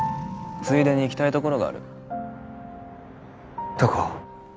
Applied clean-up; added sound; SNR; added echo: none; Boom; 16 dB; none.